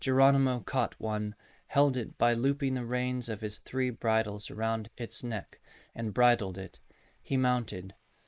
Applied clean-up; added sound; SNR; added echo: neural mask model Resemble Enhance denoiser.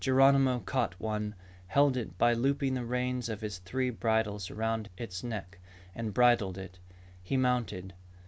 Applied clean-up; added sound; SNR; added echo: none; none; none; none.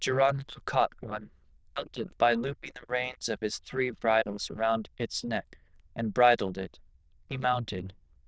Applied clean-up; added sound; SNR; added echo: neural diffusion model UNIVERSE++.